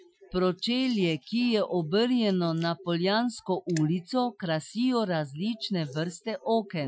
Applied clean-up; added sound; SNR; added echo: classical method Wiener filter.